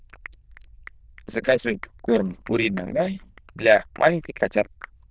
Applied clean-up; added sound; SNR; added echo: neural diffusion model UNIVERSE++.